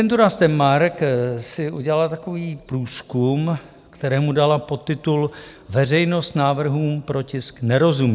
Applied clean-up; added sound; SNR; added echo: none; none; none; none.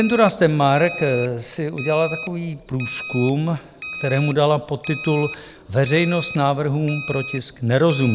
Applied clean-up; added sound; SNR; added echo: none; Alarm; 10 dB; none.